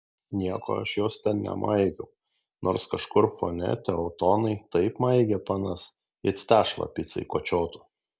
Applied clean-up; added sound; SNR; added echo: none; none; none; none.